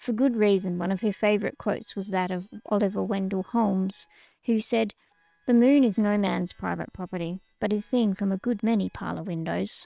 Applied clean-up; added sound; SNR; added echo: neural separator model SepFormer WHAM!.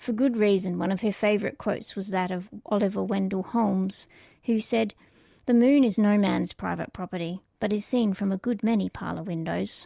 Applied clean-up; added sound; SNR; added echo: none; none; none; none.